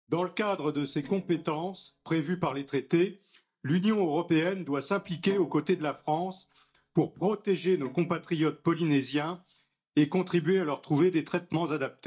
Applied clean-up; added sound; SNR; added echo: neural mask model DeepFilterNet 3.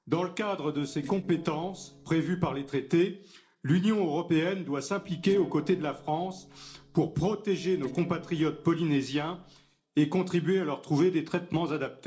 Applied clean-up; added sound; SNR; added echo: neural separator model SepFormer DNS4.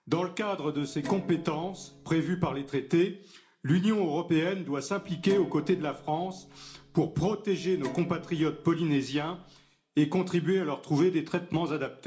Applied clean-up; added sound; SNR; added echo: none; Guitar; 17 dB; reverberation time 0.4 s.